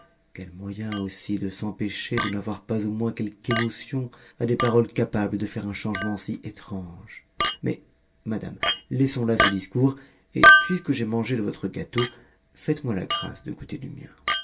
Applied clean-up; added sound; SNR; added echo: none; Chink, clink; 0 dB; reverberation time 0.1 s.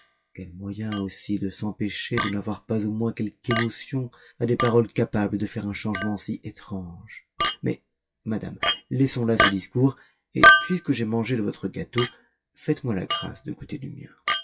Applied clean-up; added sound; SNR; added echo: classical method WPE with log-MMSE.